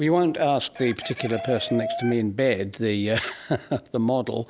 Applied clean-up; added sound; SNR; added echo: none; Chicken, rooster; 12 dB; none.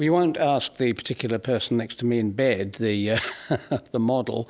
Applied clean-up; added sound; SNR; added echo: none; none; none; none.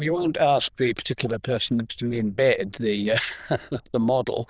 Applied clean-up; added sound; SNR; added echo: neural diffusion model UNIVERSE++.